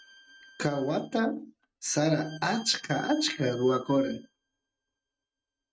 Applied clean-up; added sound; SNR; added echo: neural mask model RNNoise.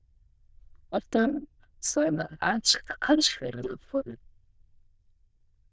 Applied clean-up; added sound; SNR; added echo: neural diffusion model UNIVERSE++.